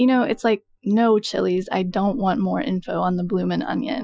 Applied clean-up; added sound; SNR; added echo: classical method Wiener filter.